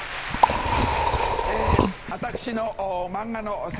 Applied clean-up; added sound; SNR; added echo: none; Liquid; -5 dB; none.